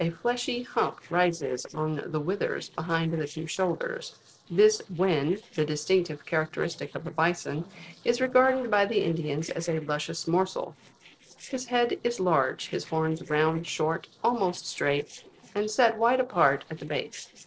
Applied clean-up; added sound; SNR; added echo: neural separator model SepFormer DNS4.